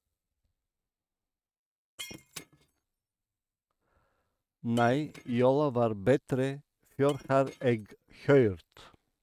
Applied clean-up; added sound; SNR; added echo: neural mask model RNNoise.